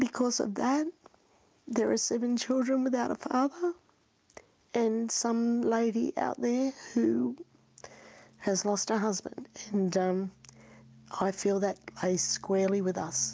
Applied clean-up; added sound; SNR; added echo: none; none; none; none.